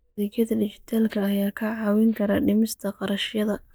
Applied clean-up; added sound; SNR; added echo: neural mask model DeepFilterNet 3.